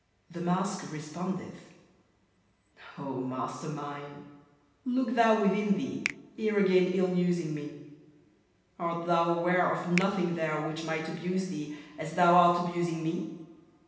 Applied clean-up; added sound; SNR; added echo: none; Finger snapping; 14 dB; reverberation time 0.9 s.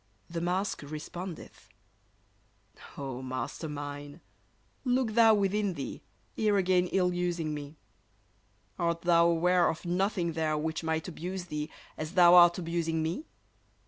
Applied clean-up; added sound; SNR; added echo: none; none; none; none.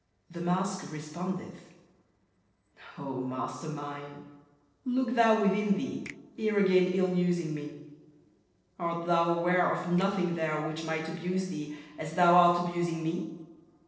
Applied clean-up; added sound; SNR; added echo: neural separator model SepFormer DNS4.